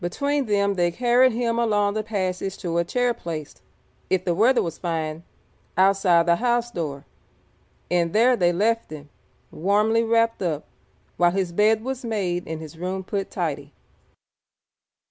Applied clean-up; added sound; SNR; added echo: none; none; none; none.